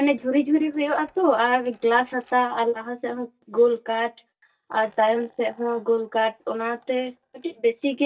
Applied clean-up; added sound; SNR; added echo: neural mask model DeepFilterNet 3.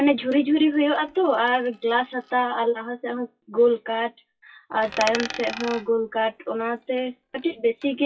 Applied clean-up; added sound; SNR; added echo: classical method WPE with log-MMSE.